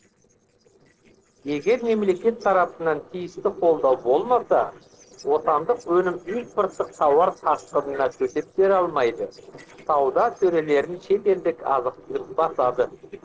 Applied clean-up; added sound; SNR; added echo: neural separator model SepFormer DNS4.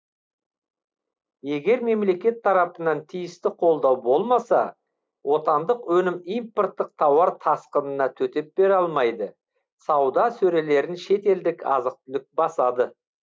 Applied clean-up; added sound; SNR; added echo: none; none; none; none.